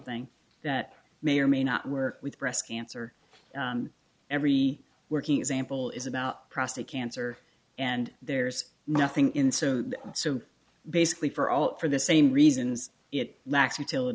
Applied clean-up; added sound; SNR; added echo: none; none; none; none.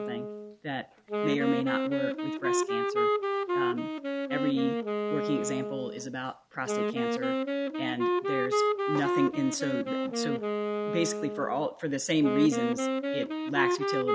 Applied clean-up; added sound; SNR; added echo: none; Wind instrument, woodwind instrument; -2 dB; none.